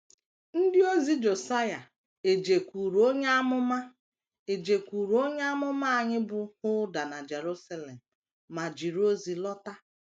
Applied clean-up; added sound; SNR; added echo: none; none; none; none.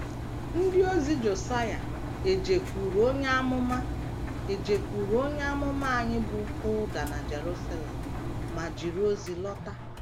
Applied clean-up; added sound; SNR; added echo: none; Engine; 4 dB; none.